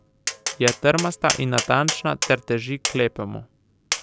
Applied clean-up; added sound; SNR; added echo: none; Tap; 4 dB; none.